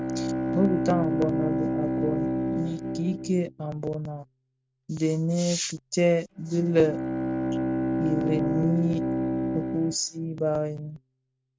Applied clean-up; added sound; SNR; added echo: neural mask model RNNoise.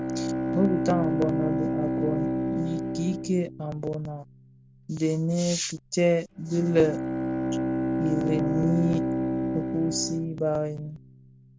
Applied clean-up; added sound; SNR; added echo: none; Bowed string instrument; 1 dB; none.